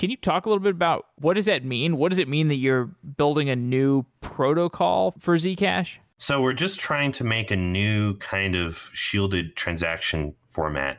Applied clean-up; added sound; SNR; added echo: none; none; none; none.